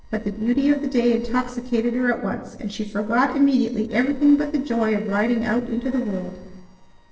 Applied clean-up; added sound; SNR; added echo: neural separator model SepFormer DNS4.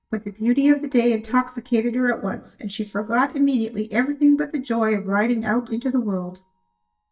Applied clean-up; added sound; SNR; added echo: neural mask model DeepFilterNet 3.